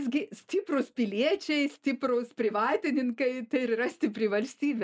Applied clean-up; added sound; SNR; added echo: neural mask model Resemble Enhance denoiser.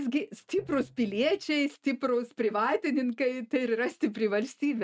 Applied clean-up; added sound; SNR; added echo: neural mask model RNNoise.